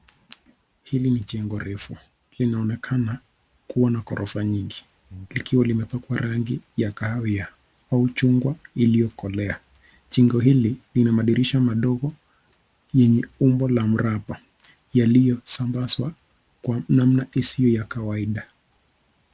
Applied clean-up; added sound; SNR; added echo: none; Breathing; 19 dB; none.